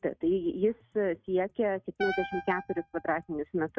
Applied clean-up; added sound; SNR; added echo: neural mask model RNNoise.